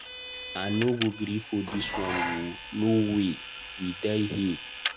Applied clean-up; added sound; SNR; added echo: none; Dishes, pots, and pans + Vehicle; 7 dB; none.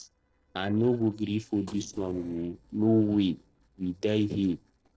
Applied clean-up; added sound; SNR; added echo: neural separator model SepFormer DNS4.